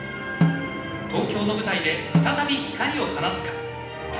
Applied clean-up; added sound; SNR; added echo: none; Snare drum; 2 dB; reverberation time 0.9 s.